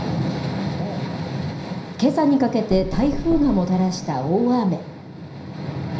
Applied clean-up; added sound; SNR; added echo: none; Knock; 9 dB; reverberation time 0.5 s.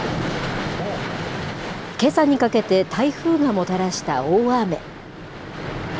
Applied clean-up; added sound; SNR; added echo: none; none; none; none.